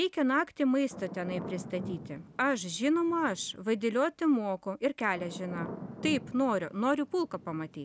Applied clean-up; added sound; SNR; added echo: none; Thunder / Rain; 14 dB; none.